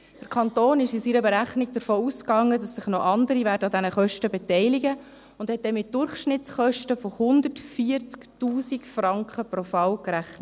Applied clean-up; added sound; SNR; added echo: none; none; none; none.